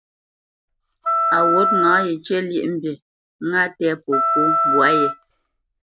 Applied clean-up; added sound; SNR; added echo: none; Wind instrument, woodwind instrument; -2 dB; none.